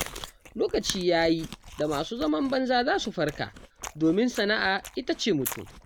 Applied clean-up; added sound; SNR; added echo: none; Chewing, mastication; 14 dB; none.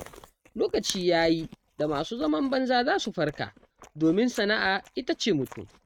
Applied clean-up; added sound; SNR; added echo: neural mask model RNNoise.